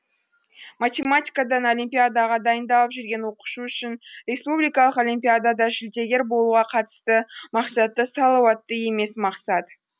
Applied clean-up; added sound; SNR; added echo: none; none; none; none.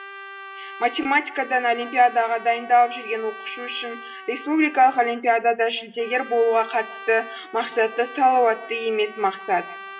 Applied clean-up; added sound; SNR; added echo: none; Trumpet; 16 dB; reverberation time 0.8 s.